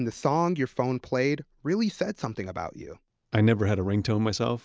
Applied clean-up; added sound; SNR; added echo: none; none; none; none.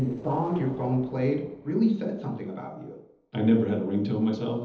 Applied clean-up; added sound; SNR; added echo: neural separator model SepFormer DNS4.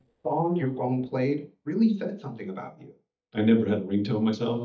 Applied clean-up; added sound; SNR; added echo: neural mask model DeepFilterNet 3.